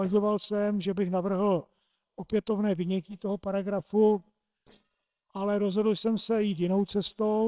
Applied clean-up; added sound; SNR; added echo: neural separator model SepFormer WHAMR!.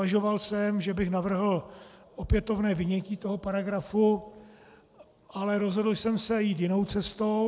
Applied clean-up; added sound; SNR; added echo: none; none; none; none.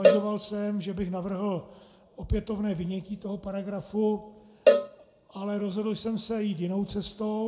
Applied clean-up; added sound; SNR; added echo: none; Cowbell; -2 dB; reverberation time 0.7 s.